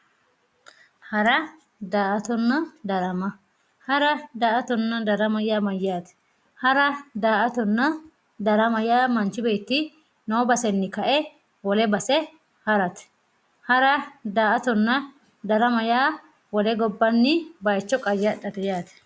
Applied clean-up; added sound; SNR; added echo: none; none; none; none.